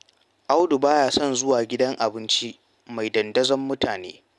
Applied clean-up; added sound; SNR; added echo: none; none; none; none.